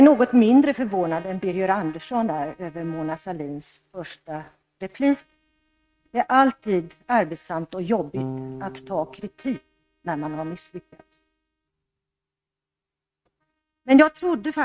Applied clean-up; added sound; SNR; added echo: neural mask model RNNoise.